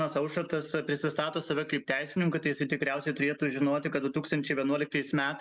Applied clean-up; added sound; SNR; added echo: none; none; none; none.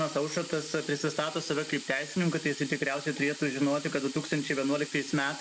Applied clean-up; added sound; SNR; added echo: none; Sink (filling or washing); 13 dB; none.